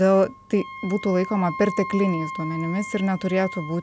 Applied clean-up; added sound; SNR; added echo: none; Wind instrument, woodwind instrument; 12 dB; none.